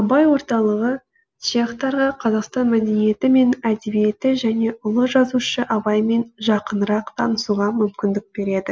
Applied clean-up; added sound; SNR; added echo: none; none; none; none.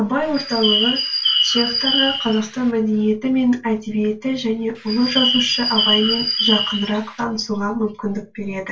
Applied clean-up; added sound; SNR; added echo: none; Bird; 0 dB; reverberation time 0.2 s.